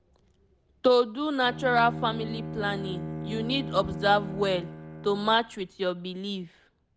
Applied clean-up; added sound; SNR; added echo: none; Bowed string instrument; 10 dB; none.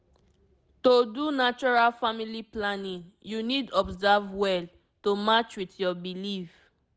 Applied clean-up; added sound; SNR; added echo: none; none; none; none.